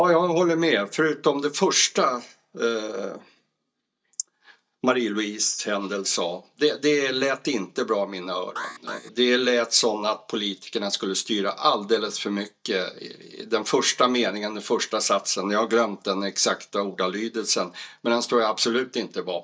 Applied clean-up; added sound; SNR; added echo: neural mask model DeepFilterNet 3.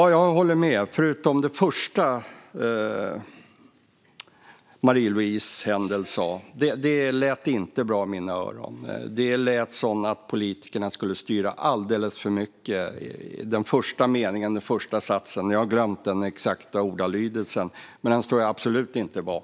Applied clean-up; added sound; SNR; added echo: none; none; none; none.